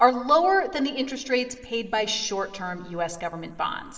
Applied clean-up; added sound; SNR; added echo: none; none; none; reverberation time 1.9 s.